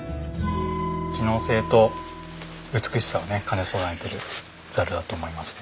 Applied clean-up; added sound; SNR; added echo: none; none; none; none.